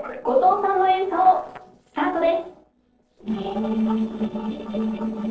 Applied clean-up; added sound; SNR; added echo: neural separator model SepFormer DNS4.